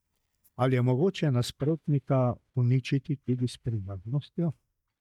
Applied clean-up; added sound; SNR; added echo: neural mask model DeepFilterNet 3.